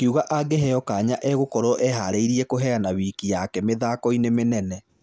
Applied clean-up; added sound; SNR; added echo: none; none; none; none.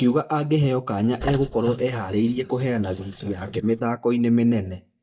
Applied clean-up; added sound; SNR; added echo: neural mask model DeepFilterNet 3.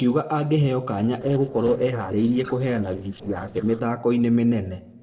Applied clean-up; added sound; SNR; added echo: neural separator model SepFormer DNS4.